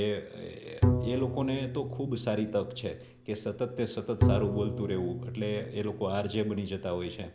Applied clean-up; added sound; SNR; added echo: none; Bowed string instrument; 0 dB; none.